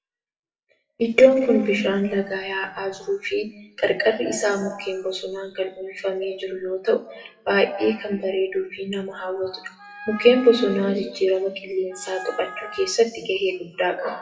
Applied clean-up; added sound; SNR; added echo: classical method WPE with log-MMSE.